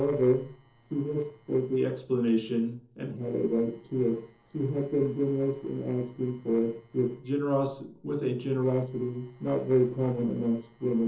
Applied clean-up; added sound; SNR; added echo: neural separator model SepFormer DNS4.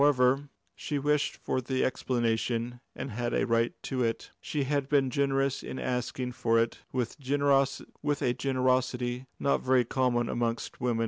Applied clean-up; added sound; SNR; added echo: none; none; none; none.